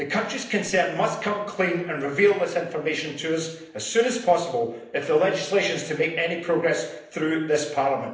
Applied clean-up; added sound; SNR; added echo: neural separator model SepFormer DNS4.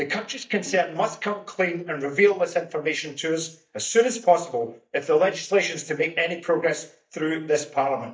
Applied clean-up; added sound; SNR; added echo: neural mask model DeepFilterNet 3.